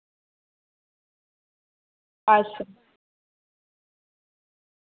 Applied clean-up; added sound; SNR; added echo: none; none; none; none.